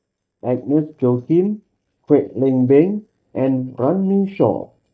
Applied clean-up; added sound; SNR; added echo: neural mask model DeepFilterNet 3.